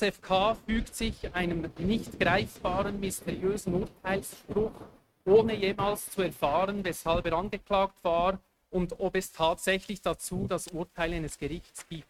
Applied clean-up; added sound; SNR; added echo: neural mask model RNNoise.